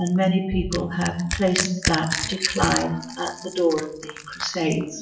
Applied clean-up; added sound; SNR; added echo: classical method WPE with log-MMSE.